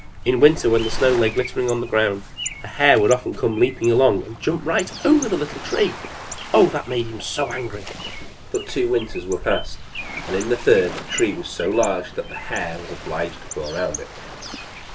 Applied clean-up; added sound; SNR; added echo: none; Waves, surf + Bird; 11 dB; none.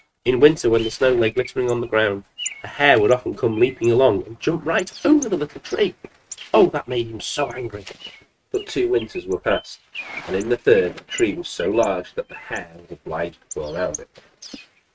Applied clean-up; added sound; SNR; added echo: neural mask model RNNoise.